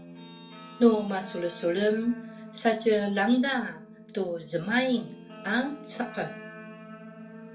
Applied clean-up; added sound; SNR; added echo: none; Guitar; 16 dB; reverberation time 0.3 s.